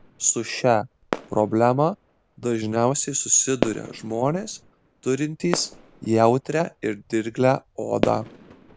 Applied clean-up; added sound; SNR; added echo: none; Fireworks; 12 dB; none.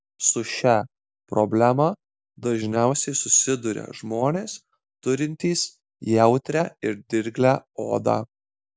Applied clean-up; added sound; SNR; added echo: none; none; none; none.